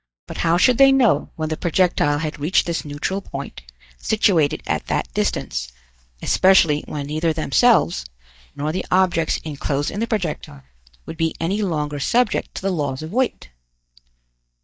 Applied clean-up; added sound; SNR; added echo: neural mask model DeepFilterNet 3.